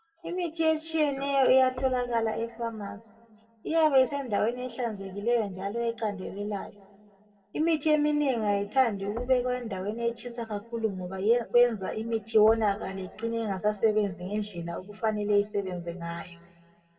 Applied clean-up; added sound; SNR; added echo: none; Knock; 19 dB; reverberation time 1.7 s.